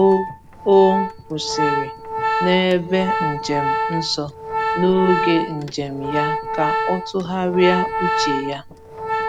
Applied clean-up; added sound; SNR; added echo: none; Organ; 2 dB; none.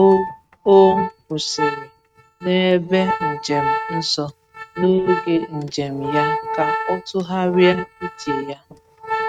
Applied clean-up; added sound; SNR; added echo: neural mask model RNNoise.